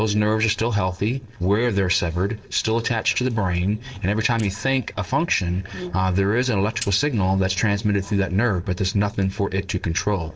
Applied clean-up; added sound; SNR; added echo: neural separator model SepFormer DNS4.